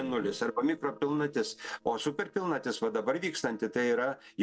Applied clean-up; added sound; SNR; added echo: neural separator model SepFormer DNS4.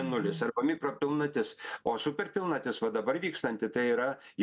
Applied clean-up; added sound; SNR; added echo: none; none; none; none.